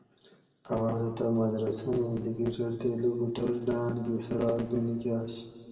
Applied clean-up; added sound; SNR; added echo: none; none; none; reverberation time 2.0 s.